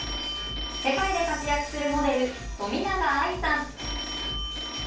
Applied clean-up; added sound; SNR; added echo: none; Telephone; 9 dB; reverberation time 0.3 s.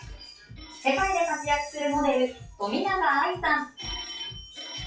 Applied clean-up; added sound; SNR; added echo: classical method WPE with log-MMSE.